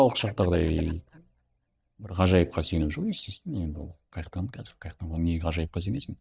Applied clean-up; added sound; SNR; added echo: neural mask model DeepFilterNet 3.